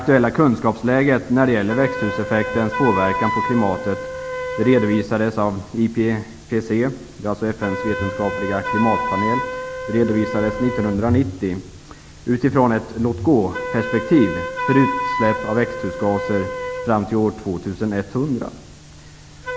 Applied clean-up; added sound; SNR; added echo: none; Wind instrument, woodwind instrument; 8 dB; none.